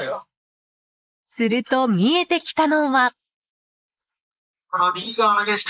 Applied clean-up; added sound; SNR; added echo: neural mask model Resemble Enhance denoiser.